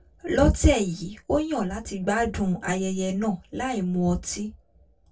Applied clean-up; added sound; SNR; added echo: none; none; none; reverberation time 0.1 s.